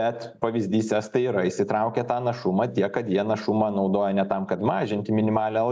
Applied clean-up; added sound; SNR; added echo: none; none; none; none.